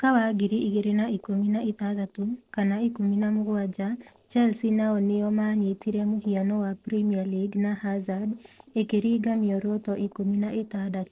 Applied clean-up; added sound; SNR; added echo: neural separator model SepFormer DNS4.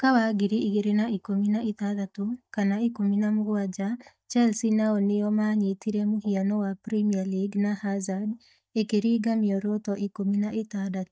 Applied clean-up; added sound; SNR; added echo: neural mask model DeepFilterNet 3.